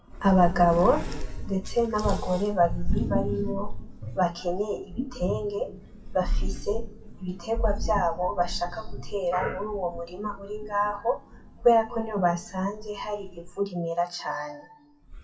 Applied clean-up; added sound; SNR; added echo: classical method WPE with log-MMSE.